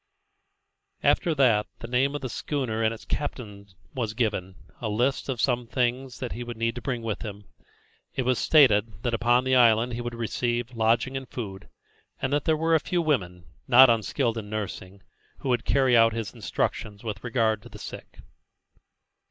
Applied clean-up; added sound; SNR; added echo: neural mask model Resemble Enhance denoiser.